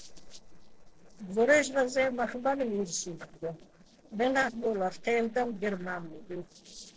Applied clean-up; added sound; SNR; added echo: neural separator model SepFormer DNS4.